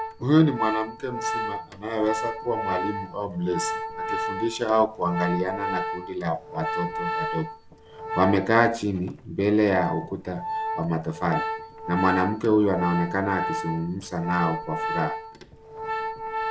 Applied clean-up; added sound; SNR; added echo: none; Organ; 5 dB; none.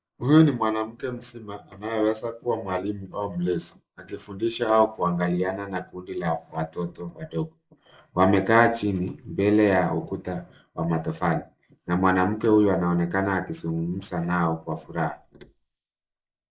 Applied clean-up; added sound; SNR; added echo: neural mask model Resemble Enhance denoiser.